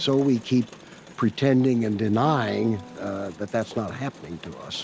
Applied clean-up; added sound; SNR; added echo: none; Crowd + Guitar; 19 dB; none.